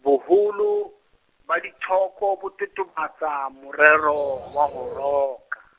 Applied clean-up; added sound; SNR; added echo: none; Bird; 14 dB; none.